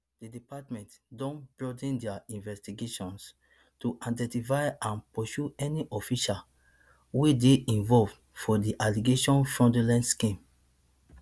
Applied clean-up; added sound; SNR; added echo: none; none; none; none.